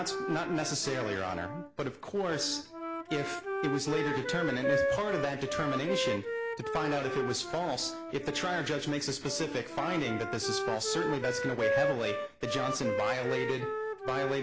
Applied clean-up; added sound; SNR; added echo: none; Wind instrument, woodwind instrument; 2 dB; none.